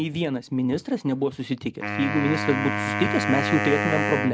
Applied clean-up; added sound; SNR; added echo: none; Wind instrument, woodwind instrument; 3 dB; none.